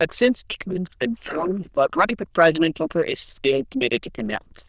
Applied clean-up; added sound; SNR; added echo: neural diffusion model UNIVERSE++.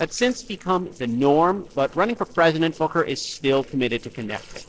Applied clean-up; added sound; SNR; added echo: neural separator model SepFormer DNS4.